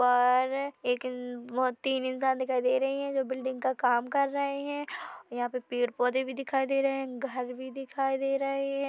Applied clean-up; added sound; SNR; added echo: none; none; none; none.